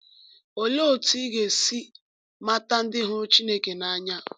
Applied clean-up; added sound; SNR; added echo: none; none; none; none.